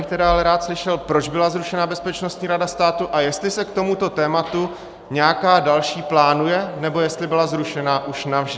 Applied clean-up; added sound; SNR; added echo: none; none; none; none.